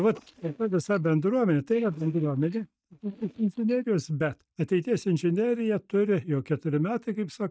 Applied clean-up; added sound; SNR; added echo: neural mask model DeepFilterNet 3.